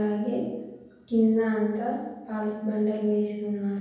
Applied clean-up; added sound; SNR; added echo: none; none; none; reverberation time 1.1 s.